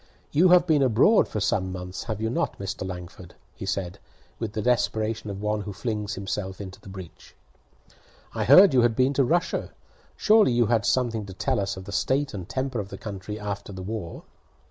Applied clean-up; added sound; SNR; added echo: none; none; none; none.